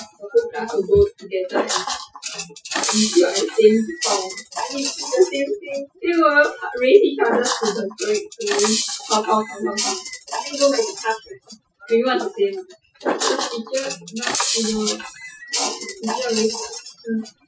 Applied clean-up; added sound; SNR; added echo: classical method Wiener filter.